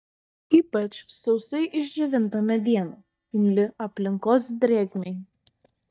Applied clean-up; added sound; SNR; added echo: neural mask model DeepFilterNet 3.